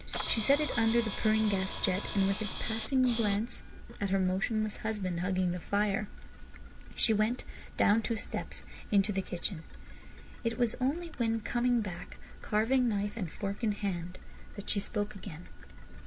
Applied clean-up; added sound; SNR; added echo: none; Camera; 9 dB; none.